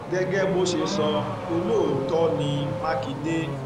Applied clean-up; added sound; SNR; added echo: none; Accelerating, revving, vroom / Car; 5 dB; none.